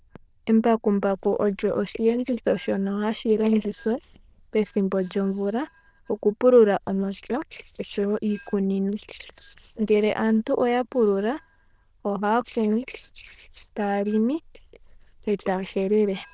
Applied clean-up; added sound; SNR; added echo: neural diffusion model UNIVERSE++.